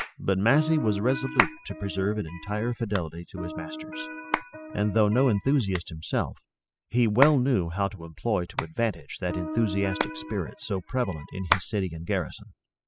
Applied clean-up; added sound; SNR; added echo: classical method spectral subtraction.